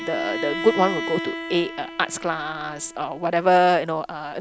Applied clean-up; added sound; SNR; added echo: none; Bowed string instrument; 9 dB; none.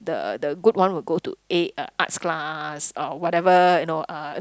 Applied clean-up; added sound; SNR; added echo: none; none; none; none.